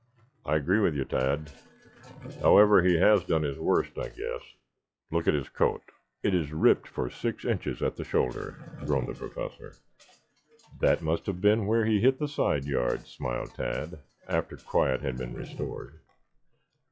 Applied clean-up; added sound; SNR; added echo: classical method log-MMSE.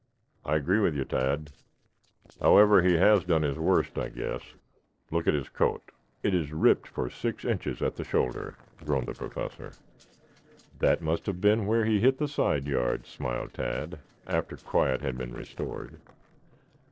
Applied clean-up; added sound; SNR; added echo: neural separator model SepFormer DNS4.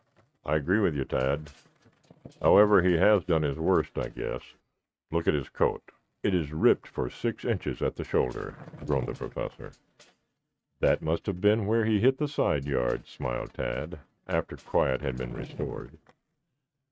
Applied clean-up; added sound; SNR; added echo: neural mask model RNNoise.